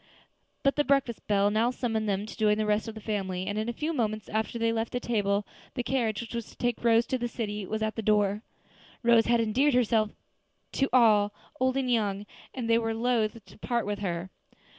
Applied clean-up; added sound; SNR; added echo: none; none; none; none.